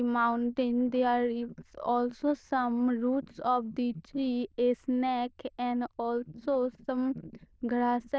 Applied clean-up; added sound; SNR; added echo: neural diffusion model UNIVERSE++.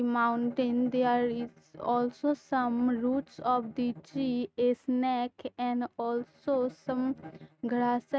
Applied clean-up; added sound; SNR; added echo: neural mask model RNNoise.